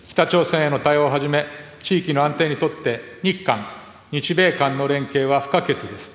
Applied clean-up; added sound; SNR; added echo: none; none; none; none.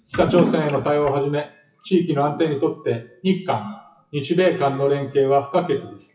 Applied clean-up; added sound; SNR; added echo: classical method WPE with log-MMSE.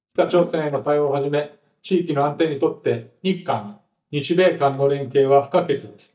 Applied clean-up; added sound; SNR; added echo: neural mask model DeepFilterNet 3.